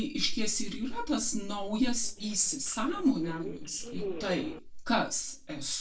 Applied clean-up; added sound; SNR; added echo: neural separator model SepFormer DNS4.